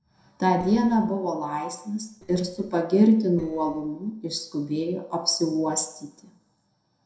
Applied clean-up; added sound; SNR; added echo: neural separator model SepFormer DNS4.